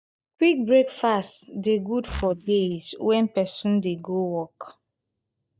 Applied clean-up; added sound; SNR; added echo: neural mask model DeepFilterNet 3.